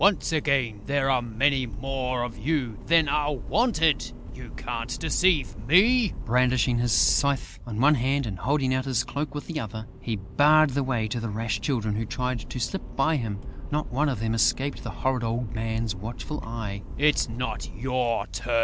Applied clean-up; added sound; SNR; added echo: none; Accelerating, revving, vroom; 9 dB; none.